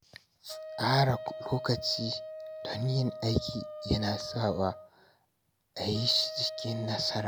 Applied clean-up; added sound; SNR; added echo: none; Wind instrument, woodwind instrument; 11 dB; none.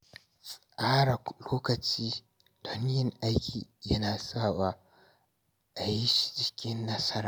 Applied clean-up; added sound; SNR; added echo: none; none; none; none.